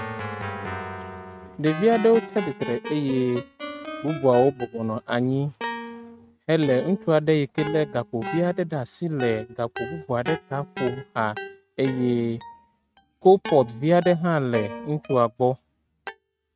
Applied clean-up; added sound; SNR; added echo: neural mask model RNNoise.